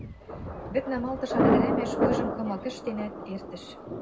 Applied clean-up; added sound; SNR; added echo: none; Thunder; -5 dB; reverberation time 0.3 s.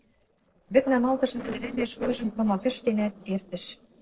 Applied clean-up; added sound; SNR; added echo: neural separator model SepFormer DNS4.